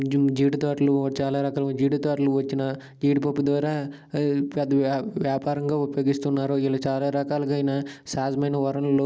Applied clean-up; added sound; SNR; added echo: none; none; none; none.